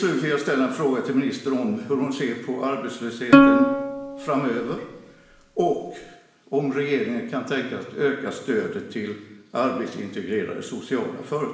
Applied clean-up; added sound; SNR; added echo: none; Plucked string instrument; -5 dB; reverberation time 1.0 s.